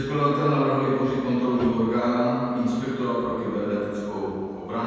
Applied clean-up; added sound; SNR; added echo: none; Piano; 18 dB; reverberation time 2.1 s.